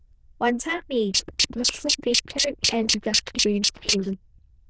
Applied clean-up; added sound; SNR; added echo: neural diffusion model UNIVERSE++.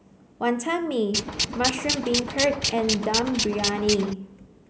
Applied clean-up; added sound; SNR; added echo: none; Tools; 1 dB; none.